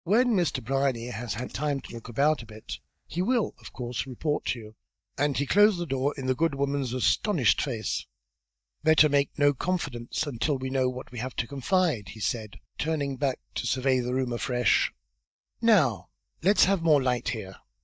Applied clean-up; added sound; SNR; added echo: neural mask model DeepFilterNet 3.